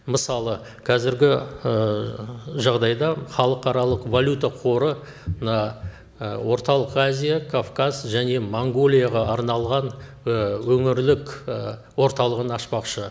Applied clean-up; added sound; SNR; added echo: none; none; none; none.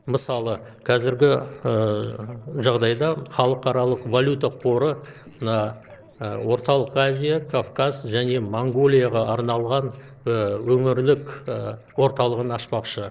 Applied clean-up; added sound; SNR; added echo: neural separator model SepFormer DNS4.